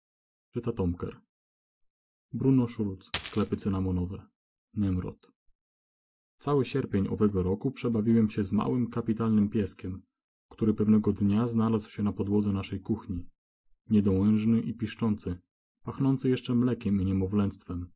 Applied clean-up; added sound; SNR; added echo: neural mask model DeepFilterNet 3.